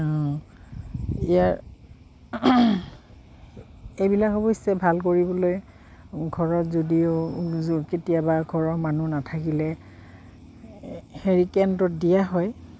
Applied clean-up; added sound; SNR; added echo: none; none; none; none.